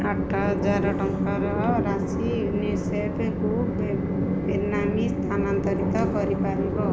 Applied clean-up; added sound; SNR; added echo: none; Train; -3 dB; none.